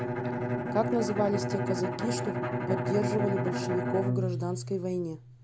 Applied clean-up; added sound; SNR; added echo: none; Bowed string instrument; -1 dB; none.